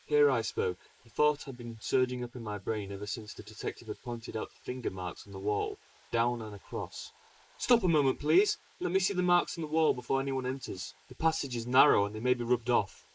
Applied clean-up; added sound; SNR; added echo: neural mask model Resemble Enhance denoiser.